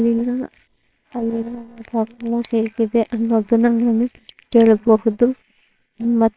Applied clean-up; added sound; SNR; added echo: neural separator model SepFormer WHAMR!.